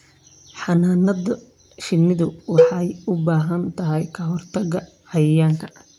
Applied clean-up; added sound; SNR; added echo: none; Cowbell; 1 dB; none.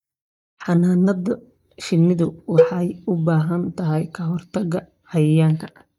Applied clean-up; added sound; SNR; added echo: neural mask model DeepFilterNet 3.